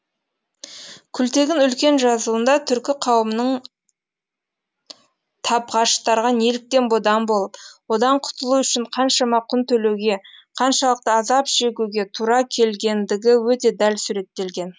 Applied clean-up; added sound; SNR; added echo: none; none; none; none.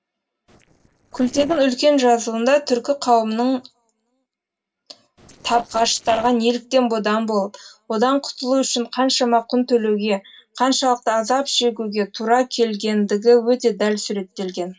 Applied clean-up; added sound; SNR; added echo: neural separator model SepFormer DNS4.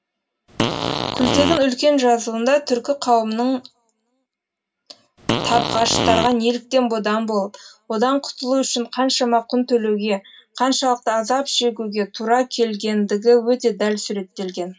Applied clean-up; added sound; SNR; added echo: none; Fart; 2 dB; reverberation time 0.4 s.